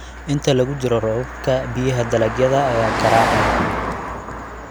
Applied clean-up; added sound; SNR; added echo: none; Car passing by; 4 dB; none.